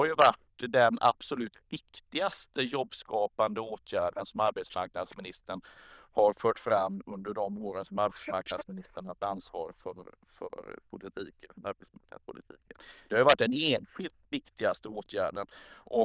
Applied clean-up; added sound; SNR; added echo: neural diffusion model UNIVERSE++.